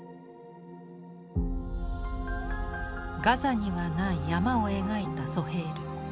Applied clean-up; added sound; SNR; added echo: none; none; none; none.